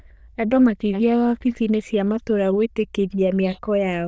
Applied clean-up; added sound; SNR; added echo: neural diffusion model UNIVERSE++.